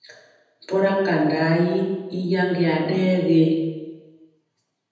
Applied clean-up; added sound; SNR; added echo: none; none; none; reverberation time 1.1 s.